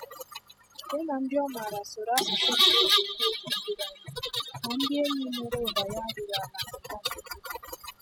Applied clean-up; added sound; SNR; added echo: classical method spectral subtraction.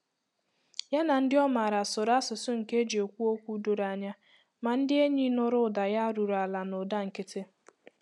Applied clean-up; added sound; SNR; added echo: none; none; none; none.